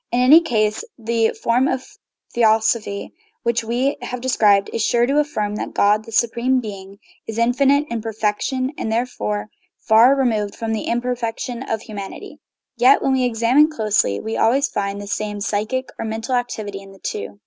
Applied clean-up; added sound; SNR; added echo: none; none; none; none.